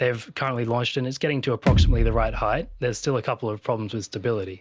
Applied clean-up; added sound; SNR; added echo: none; Bass drum; -3 dB; none.